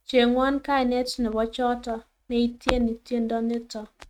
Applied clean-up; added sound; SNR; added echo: neural mask model RNNoise.